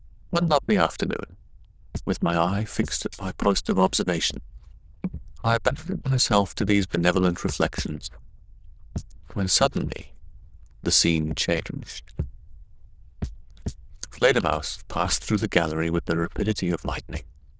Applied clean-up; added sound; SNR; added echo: neural diffusion model UNIVERSE++.